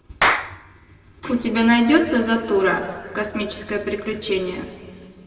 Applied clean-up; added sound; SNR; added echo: none; Clapping; 6 dB; reverberation time 1.7 s.